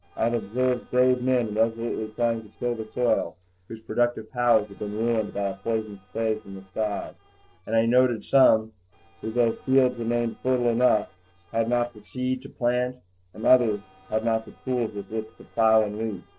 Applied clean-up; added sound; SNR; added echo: neural separator model SepFormer DNS4.